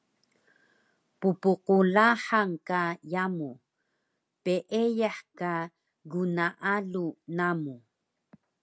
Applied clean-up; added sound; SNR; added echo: none; none; none; none.